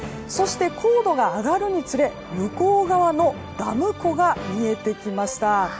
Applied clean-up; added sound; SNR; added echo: none; none; none; none.